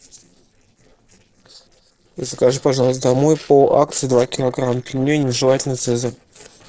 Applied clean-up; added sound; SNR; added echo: neural separator model SepFormer DNS4.